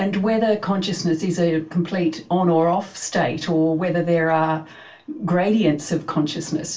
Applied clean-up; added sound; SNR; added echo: none; none; none; reverberation time 0.2 s.